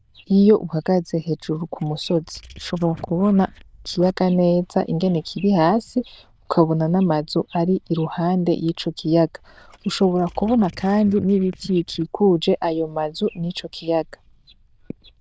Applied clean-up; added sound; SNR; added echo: neural diffusion model UNIVERSE++.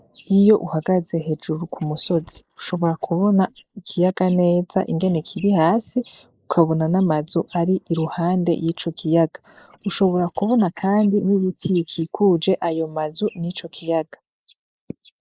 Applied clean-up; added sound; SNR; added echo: neural mask model Resemble Enhance denoiser.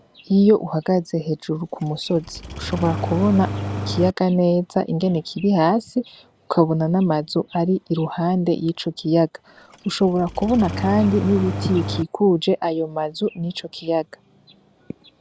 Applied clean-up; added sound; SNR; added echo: none; Engine starting; 7 dB; none.